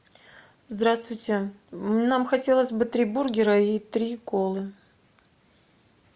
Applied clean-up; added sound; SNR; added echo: none; none; none; none.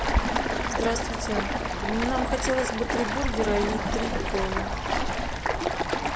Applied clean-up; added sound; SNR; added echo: none; Stream; -4 dB; none.